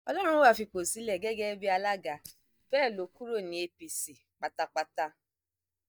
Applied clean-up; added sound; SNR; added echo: neural mask model DeepFilterNet 3.